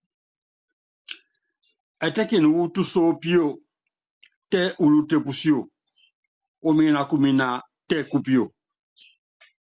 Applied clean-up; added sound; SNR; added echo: none; none; none; none.